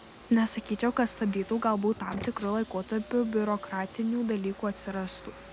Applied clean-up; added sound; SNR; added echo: none; Car; 16 dB; none.